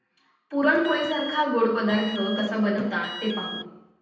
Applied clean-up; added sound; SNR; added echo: none; Alarm; 12 dB; reverberation time 0.9 s.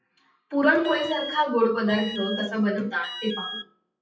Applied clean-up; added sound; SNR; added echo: classical method WPE with log-MMSE.